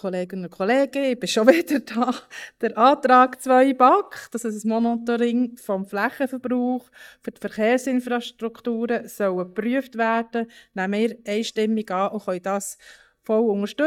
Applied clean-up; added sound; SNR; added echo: neural mask model DeepFilterNet 3.